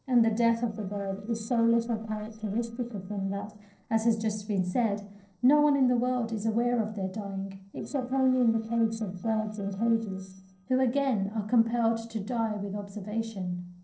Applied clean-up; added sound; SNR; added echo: neural separator model SepFormer DNS4.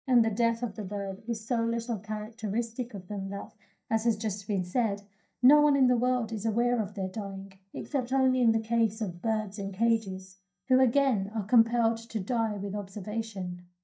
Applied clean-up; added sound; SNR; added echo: neural mask model DeepFilterNet 3.